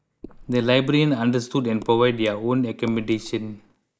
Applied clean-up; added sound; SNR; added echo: neural mask model Resemble Enhance denoiser.